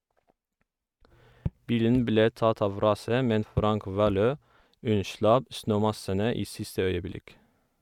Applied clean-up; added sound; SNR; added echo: neural mask model RNNoise.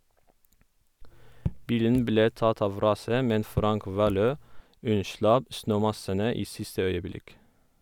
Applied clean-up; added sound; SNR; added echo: none; Raindrop / Drip; 11 dB; none.